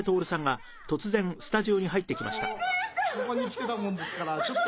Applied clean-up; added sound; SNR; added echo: none; none; none; none.